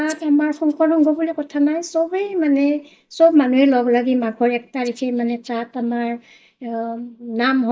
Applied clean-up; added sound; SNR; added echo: neural mask model DeepFilterNet 3.